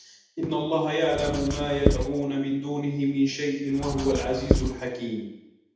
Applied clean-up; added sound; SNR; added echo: none; Writing; 1 dB; reverberation time 0.8 s.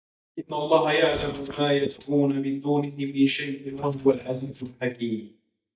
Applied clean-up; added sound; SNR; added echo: neural mask model DeepFilterNet 3.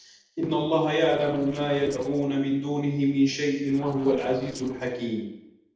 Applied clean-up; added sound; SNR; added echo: neural separator model SepFormer DNS4.